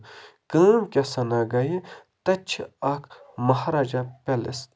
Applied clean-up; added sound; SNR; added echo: none; none; none; none.